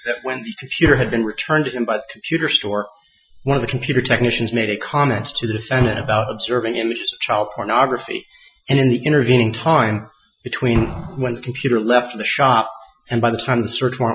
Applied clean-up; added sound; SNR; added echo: classical method Wiener filter.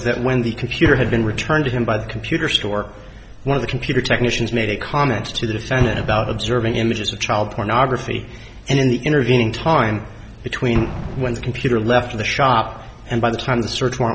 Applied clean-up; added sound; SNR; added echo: none; Explosion; 14 dB; none.